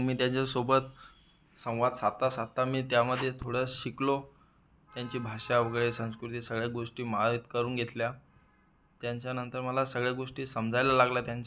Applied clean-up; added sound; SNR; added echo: none; none; none; none.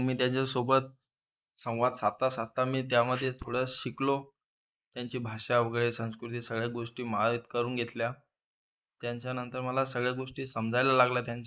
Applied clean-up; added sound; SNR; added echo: neural mask model Resemble Enhance denoiser.